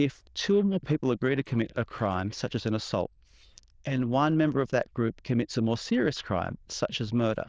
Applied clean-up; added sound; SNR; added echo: neural diffusion model UNIVERSE++.